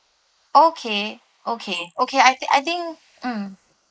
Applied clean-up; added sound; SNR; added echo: neural mask model Resemble Enhance denoiser.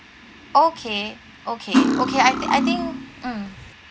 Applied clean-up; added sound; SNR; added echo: none; Cutlery, silverware; -1 dB; none.